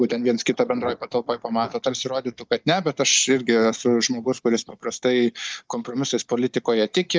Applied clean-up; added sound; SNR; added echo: neural mask model DeepFilterNet 3.